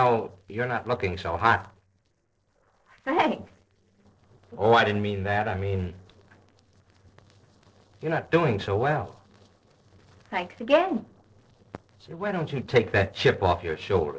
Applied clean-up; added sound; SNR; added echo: neural separator model SepFormer DNS4.